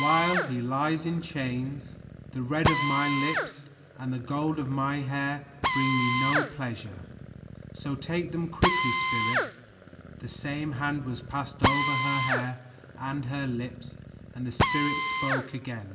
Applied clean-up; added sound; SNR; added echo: none; Drill; 0 dB; reverberation time 2.4 s.